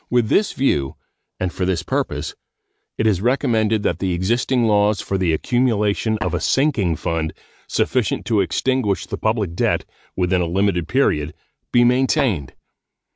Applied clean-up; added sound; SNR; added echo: none; Tap; 11 dB; none.